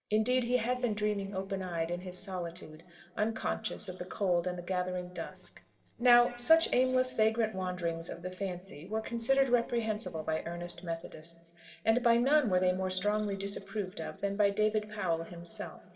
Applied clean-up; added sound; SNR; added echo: neural separator model SepFormer DNS4.